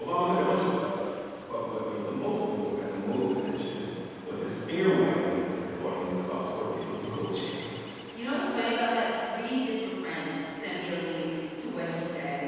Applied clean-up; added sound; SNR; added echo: none; Ocean; 17 dB; reverberation time 2.1 s.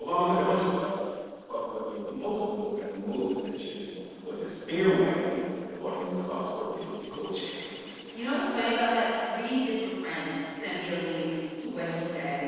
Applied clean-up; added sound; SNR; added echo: neural separator model SepFormer DNS4.